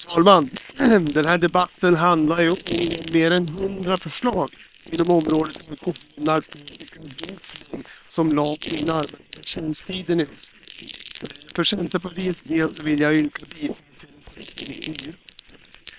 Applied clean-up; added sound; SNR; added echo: neural separator model SepFormer WHAM!.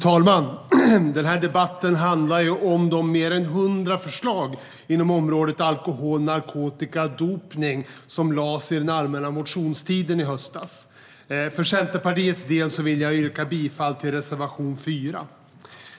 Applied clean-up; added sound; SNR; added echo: none; none; none; none.